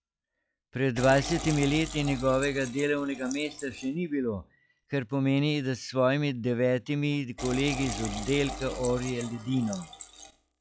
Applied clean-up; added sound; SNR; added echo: classical method log-MMSE.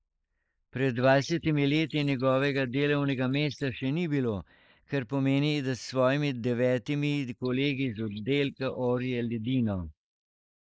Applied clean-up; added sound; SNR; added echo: neural mask model Resemble Enhance denoiser.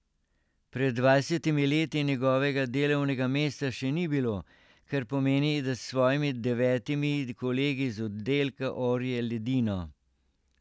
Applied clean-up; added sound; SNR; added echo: none; none; none; none.